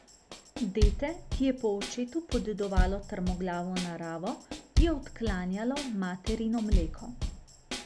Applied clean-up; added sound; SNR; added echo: none; Drum kit; -1 dB; none.